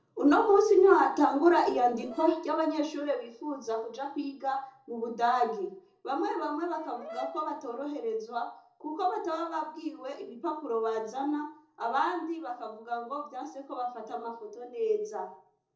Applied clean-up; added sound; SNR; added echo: neural separator model SepFormer DNS4.